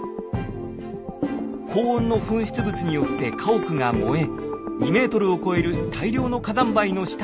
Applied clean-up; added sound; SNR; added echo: none; none; none; none.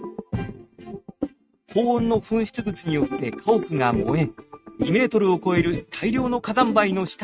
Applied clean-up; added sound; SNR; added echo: neural mask model RNNoise.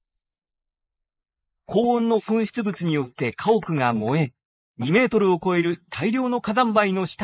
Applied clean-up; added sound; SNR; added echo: neural mask model Resemble Enhance denoiser.